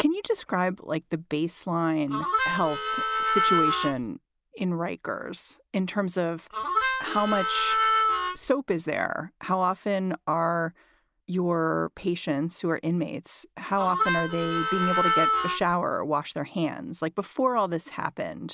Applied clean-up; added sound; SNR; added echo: none; Harmonica; -2 dB; none.